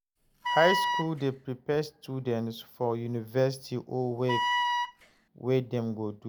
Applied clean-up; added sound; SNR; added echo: none; Wind instrument, woodwind instrument; 0 dB; none.